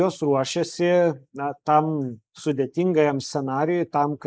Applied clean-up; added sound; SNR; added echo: neural mask model Resemble Enhance denoiser.